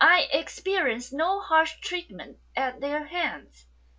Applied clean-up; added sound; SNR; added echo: none; none; none; none.